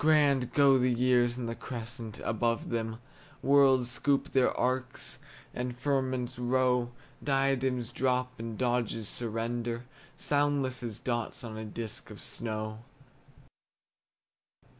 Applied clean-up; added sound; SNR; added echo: none; none; none; none.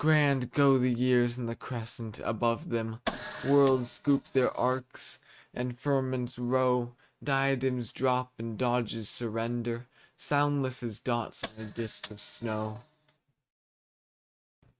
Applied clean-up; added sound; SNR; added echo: neural mask model RNNoise.